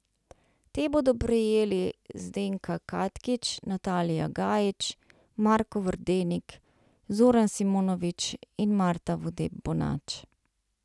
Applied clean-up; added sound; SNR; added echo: none; none; none; none.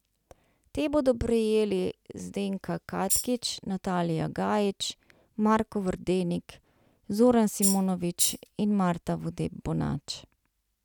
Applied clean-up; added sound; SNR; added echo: none; Tambourine; 1 dB; none.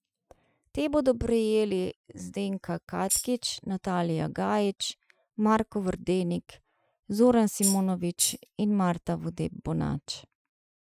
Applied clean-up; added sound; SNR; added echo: classical method Wiener filter.